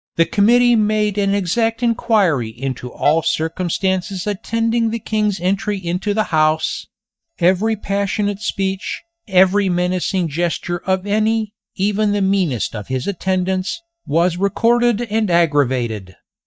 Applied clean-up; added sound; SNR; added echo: neural mask model DeepFilterNet 3.